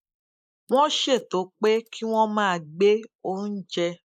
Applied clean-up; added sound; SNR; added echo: neural mask model Resemble Enhance denoiser.